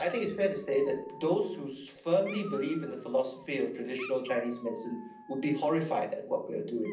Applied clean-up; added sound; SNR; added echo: none; Dog; 19 dB; reverberation time 0.6 s.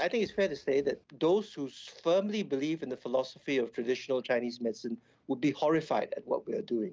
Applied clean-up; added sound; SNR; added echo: none; none; none; none.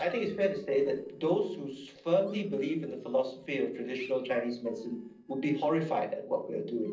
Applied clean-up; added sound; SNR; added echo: neural separator model SepFormer DNS4.